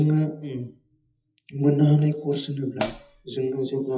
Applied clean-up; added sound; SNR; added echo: classical method WPE with log-MMSE.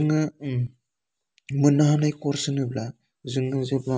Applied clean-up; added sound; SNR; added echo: none; none; none; none.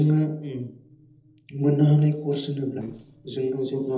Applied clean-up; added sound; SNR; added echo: neural separator model SepFormer DNS4.